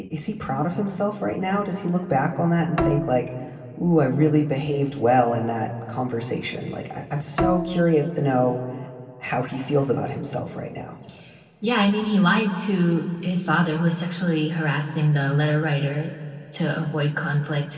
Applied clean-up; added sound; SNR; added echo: none; Bowed string instrument; 7 dB; reverberation time 2.7 s.